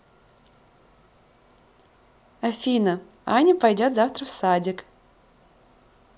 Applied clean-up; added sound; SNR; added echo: none; none; none; none.